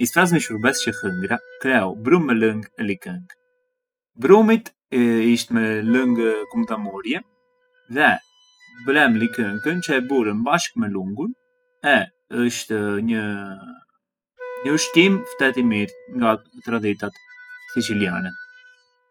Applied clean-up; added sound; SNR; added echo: classical method spectral subtraction.